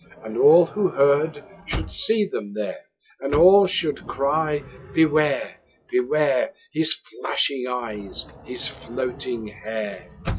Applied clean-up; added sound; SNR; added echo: classical method log-MMSE.